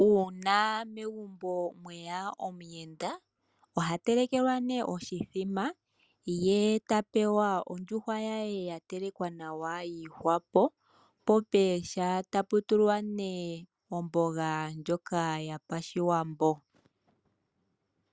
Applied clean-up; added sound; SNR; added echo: none; none; none; none.